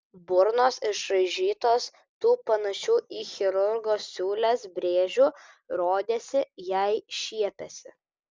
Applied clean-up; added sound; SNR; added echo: none; none; none; none.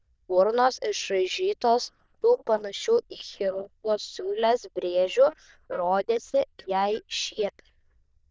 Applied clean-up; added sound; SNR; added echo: neural diffusion model UNIVERSE++.